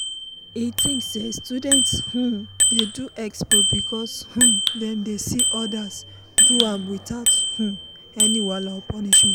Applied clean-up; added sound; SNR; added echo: none; Bicycle bell; -5 dB; none.